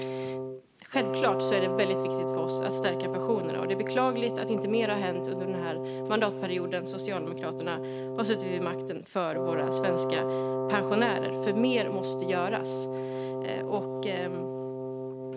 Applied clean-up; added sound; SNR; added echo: none; Wind instrument, woodwind instrument; 0 dB; none.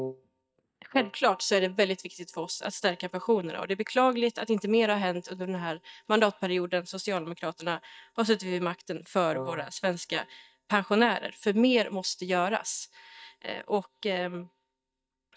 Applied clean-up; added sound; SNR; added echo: neural mask model DeepFilterNet 3.